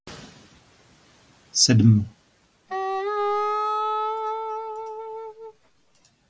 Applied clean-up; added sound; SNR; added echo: none; Wind instrument, woodwind instrument; 1 dB; none.